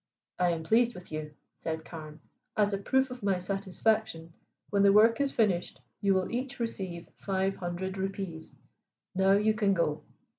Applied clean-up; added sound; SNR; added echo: none; none; none; none.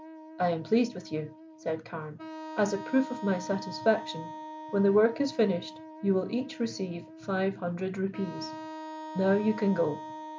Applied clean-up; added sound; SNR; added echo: none; Wind instrument, woodwind instrument; 13 dB; none.